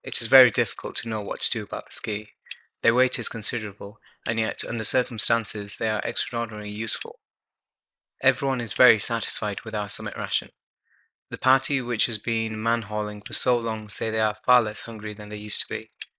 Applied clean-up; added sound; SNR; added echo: neural mask model Resemble Enhance denoiser.